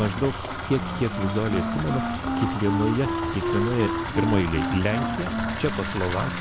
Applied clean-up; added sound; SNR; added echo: none; Bathtub (filling or washing) / Water tap, faucet + Wind instrument, woodwind instrument; 1 dB; none.